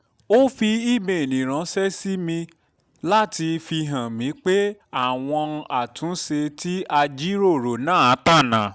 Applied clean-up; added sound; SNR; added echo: none; none; none; none.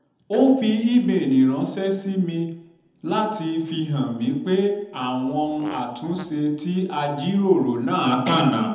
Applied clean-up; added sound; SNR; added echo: none; Fart; 20 dB; reverberation time 0.8 s.